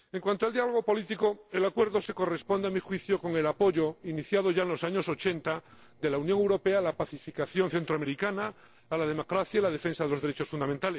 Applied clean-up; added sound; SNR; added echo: neural separator model SepFormer DNS4.